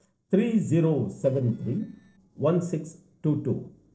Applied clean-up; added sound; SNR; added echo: neural separator model SepFormer DNS4.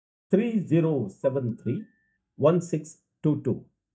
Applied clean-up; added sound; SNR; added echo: neural mask model DeepFilterNet 3.